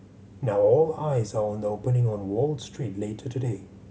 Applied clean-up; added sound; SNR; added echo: none; none; none; none.